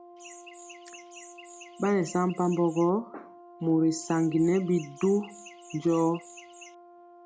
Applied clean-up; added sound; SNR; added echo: none; Chirp, tweet + Brass instrument; 19 dB; none.